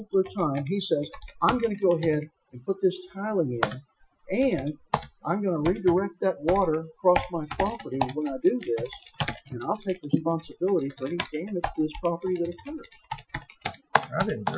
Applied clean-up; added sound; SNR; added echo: classical method Wiener filter.